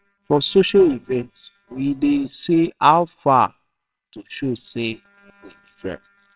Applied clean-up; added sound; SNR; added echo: neural separator model SepFormer WHAMR!.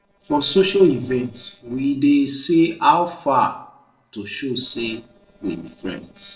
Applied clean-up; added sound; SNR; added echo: neural separator model SepFormer DNS4.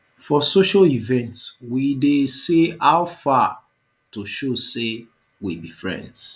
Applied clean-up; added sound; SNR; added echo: none; none; none; none.